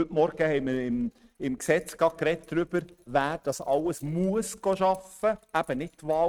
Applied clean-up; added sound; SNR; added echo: neural mask model RNNoise.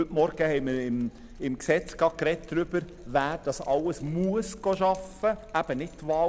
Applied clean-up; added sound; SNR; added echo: none; Keys jangling; 18 dB; none.